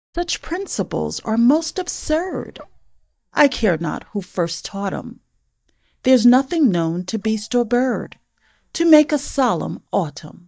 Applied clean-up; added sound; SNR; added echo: neural mask model DeepFilterNet 3.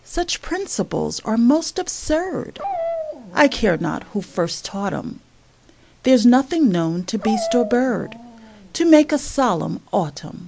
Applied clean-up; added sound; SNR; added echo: none; Dog; 11 dB; none.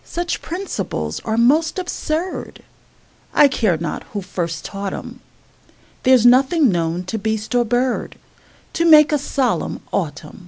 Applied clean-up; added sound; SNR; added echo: none; none; none; none.